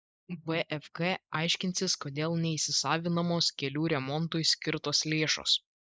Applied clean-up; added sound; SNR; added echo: neural mask model Resemble Enhance denoiser.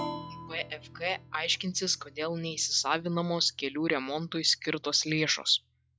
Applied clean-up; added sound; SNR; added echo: classical method log-MMSE.